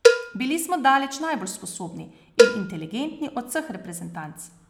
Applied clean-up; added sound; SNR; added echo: none; Cowbell; -2 dB; none.